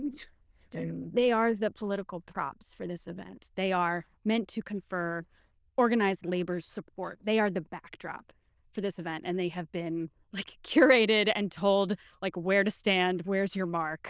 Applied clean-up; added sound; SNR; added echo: neural diffusion model UNIVERSE++.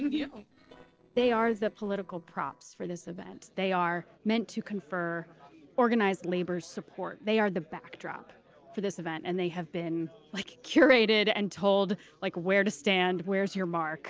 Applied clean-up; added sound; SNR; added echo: neural separator model SepFormer DNS4.